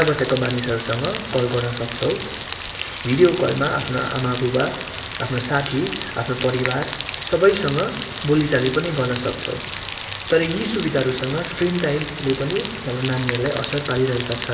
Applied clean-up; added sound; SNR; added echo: none; Rain; 8 dB; reverberation time 2.5 s.